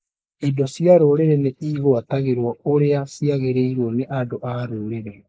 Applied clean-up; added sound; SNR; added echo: neural mask model Resemble Enhance denoiser.